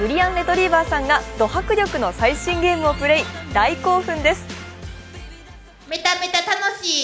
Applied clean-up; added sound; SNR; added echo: none; none; none; none.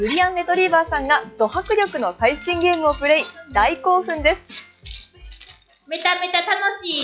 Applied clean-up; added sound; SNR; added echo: classical method log-MMSE.